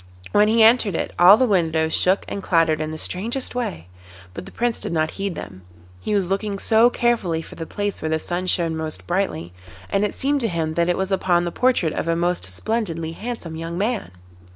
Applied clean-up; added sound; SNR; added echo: none; none; none; none.